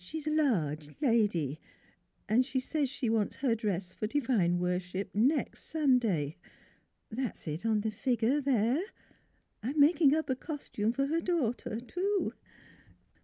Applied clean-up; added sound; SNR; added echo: none; none; none; none.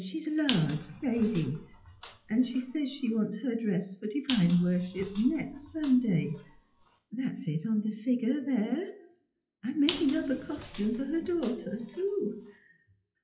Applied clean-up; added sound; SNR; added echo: classical method WPE with log-MMSE.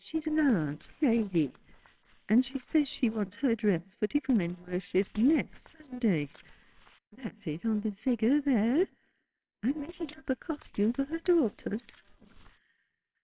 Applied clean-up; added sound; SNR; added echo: neural separator model SepFormer WHAMR!.